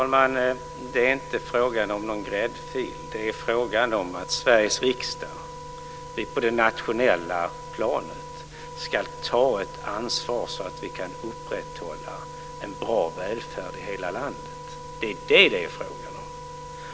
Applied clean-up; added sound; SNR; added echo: none; Wind instrument, woodwind instrument; 13 dB; none.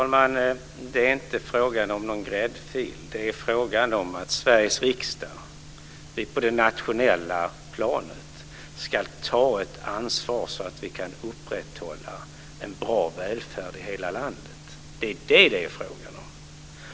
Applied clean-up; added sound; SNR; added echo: none; none; none; none.